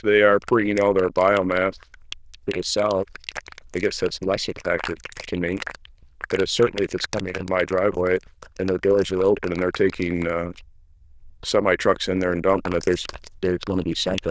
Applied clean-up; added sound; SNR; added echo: neural diffusion model UNIVERSE++.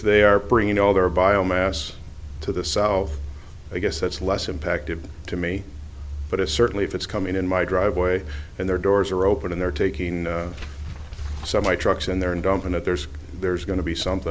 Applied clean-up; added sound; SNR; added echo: none; none; none; none.